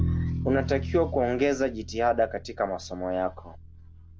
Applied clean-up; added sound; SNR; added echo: none; Bowed string instrument; 5 dB; none.